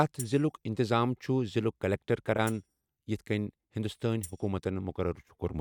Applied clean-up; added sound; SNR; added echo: neural mask model RNNoise.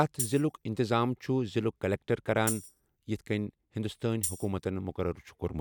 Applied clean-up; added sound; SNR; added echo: none; Tambourine; 11 dB; none.